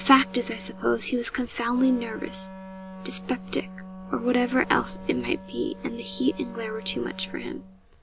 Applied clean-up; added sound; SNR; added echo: none; Wind instrument, woodwind instrument; 15 dB; none.